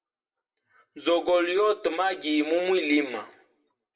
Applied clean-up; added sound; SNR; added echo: none; none; none; reverberation time 0.5 s.